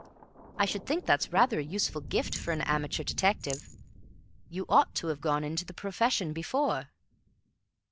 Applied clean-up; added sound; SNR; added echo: none; Thunder + Rattle; 15 dB; none.